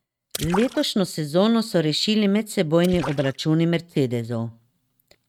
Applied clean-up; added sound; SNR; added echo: neural mask model RNNoise.